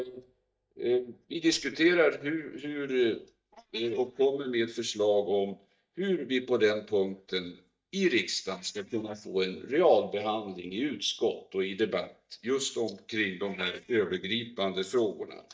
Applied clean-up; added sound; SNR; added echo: neural mask model DeepFilterNet 3.